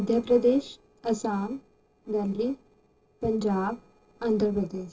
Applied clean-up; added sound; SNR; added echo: neural separator model SepFormer DNS4.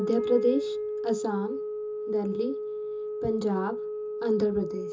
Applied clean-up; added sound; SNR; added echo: none; Wind instrument, woodwind instrument; 3 dB; reverberation time 0.2 s.